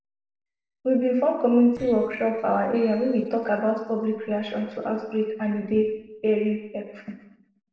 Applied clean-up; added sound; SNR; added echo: neural separator model SepFormer DNS4.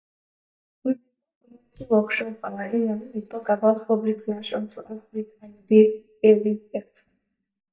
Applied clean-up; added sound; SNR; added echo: neural mask model DeepFilterNet 3.